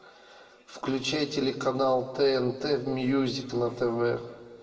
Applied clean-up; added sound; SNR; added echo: none; none; none; reverberation time 1.3 s.